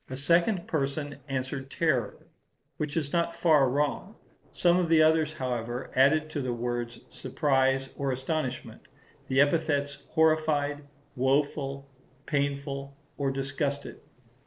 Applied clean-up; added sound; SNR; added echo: neural separator model SepFormer DNS4.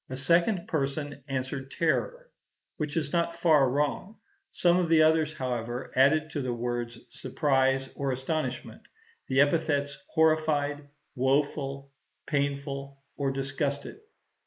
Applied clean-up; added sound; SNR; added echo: neural mask model Resemble Enhance denoiser.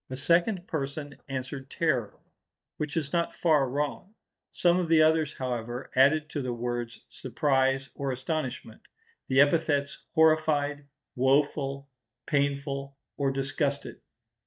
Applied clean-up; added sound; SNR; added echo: neural mask model DeepFilterNet 3.